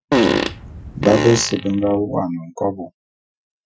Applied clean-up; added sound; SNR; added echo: classical method Wiener filter.